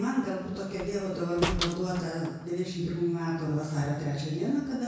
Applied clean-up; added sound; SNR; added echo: none; Slam; 8 dB; reverberation time 1.0 s.